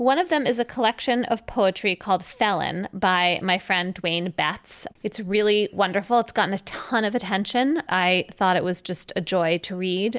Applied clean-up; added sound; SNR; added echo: none; none; none; none.